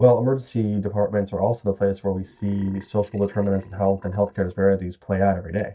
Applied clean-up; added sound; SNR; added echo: neural mask model DeepFilterNet 3.